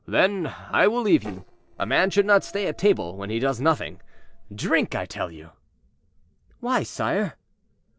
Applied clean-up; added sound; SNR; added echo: neural separator model SepFormer DNS4.